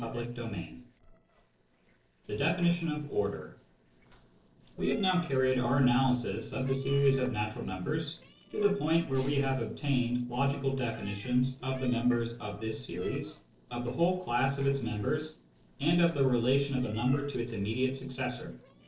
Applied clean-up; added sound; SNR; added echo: neural separator model SepFormer DNS4.